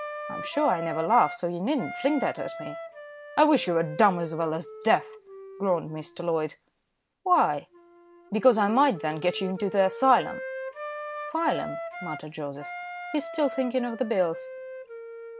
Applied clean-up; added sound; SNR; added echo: none; Wind instrument, woodwind instrument; 12 dB; none.